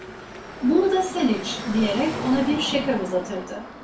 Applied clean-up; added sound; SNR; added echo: none; Car passing by / Traffic noise, roadway noise; 10 dB; reverberation time 0.3 s.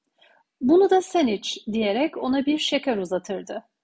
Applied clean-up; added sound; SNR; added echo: none; none; none; none.